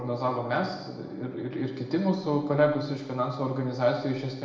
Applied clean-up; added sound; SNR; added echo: none; Gong; 20 dB; reverberation time 0.9 s.